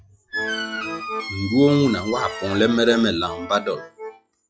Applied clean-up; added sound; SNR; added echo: classical method log-MMSE.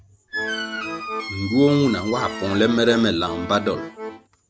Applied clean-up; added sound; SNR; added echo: none; Squeak + Accordion; 9 dB; none.